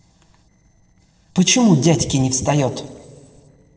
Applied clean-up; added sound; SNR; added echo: neural separator model SepFormer DNS4.